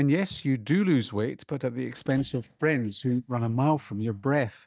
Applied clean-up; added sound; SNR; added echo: neural mask model DeepFilterNet 3.